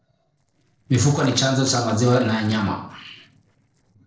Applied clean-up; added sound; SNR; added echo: neural separator model SepFormer DNS4.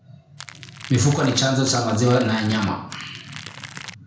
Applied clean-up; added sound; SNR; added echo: none; Crackle; 16 dB; reverberation time 0.5 s.